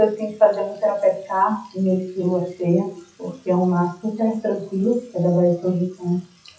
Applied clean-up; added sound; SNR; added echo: classical method WPE with log-MMSE.